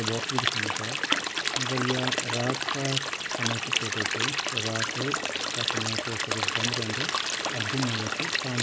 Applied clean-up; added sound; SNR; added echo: none; Stream; -5 dB; none.